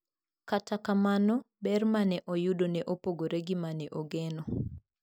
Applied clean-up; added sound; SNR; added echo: none; none; none; none.